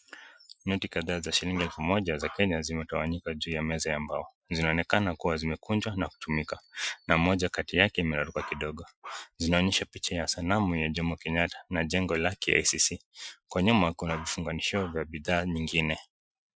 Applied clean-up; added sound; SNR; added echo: classical method Wiener filter.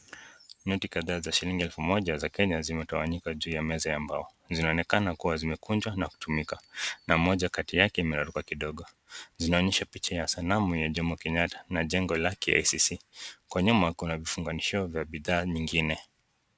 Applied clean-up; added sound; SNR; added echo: none; none; none; none.